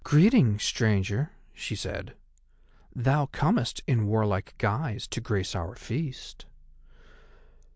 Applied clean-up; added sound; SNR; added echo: none; none; none; none.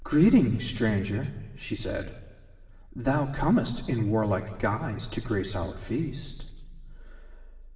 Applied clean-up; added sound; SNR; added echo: none; none; none; reverberation time 1.6 s.